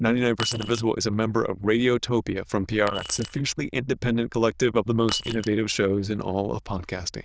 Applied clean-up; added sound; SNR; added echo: neural diffusion model UNIVERSE++.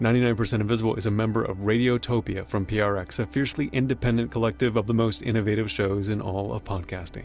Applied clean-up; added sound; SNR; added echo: none; none; none; none.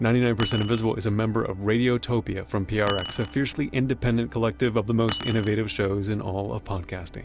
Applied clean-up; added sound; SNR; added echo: none; Keys jangling; 11 dB; none.